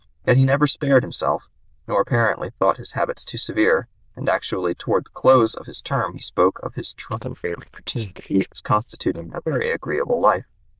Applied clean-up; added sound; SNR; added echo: neural diffusion model UNIVERSE++.